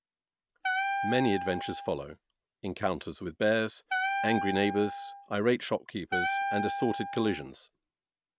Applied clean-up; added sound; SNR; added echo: none; Wind instrument, woodwind instrument; 2 dB; none.